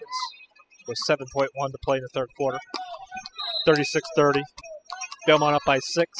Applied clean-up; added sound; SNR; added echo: classical method spectral subtraction.